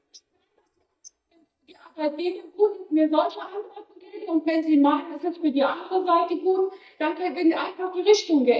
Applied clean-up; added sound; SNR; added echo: neural mask model DeepFilterNet 3.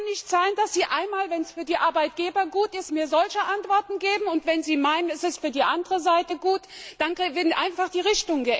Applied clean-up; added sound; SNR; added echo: none; none; none; none.